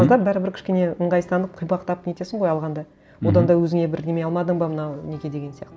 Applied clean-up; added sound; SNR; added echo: none; none; none; none.